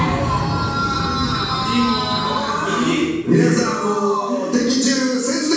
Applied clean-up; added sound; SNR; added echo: none; none; none; reverberation time 1.2 s.